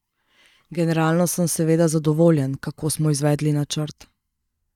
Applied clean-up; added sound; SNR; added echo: neural mask model DeepFilterNet 3.